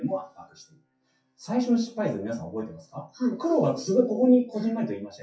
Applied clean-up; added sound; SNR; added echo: classical method WPE with log-MMSE.